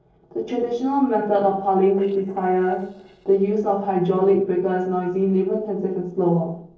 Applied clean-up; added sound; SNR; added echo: neural separator model SepFormer DNS4.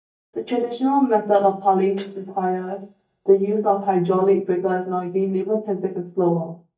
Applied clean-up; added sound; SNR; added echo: neural mask model DeepFilterNet 3.